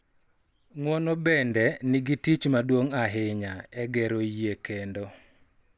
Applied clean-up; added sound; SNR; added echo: none; none; none; none.